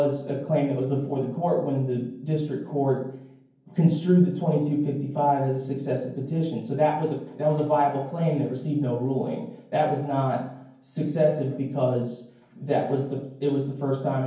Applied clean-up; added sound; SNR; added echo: none; none; none; reverberation time 0.9 s.